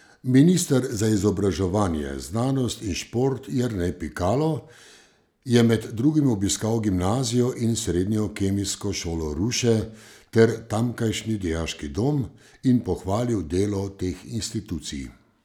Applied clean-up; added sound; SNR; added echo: none; none; none; none.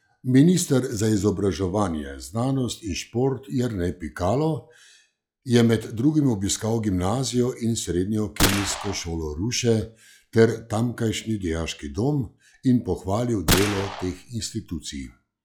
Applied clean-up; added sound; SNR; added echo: classical method log-MMSE.